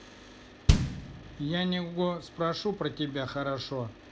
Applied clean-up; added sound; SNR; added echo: none; Bass drum; -1 dB; none.